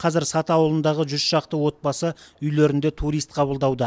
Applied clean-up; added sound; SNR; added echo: none; none; none; none.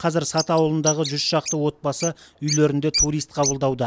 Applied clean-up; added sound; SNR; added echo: none; Bird; 7 dB; none.